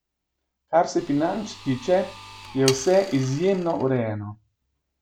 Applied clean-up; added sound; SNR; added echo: none; Sawing; 14 dB; none.